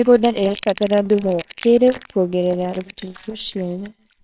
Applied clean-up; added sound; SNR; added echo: neural separator model SepFormer WHAMR!.